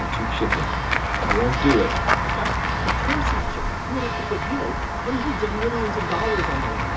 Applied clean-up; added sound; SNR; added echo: none; Walk, footsteps / Run / Bell; -4 dB; reverberation time 0.2 s.